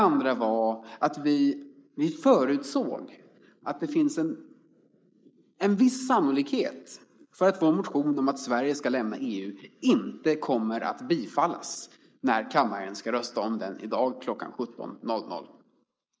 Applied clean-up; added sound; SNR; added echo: neural mask model Resemble Enhance denoiser.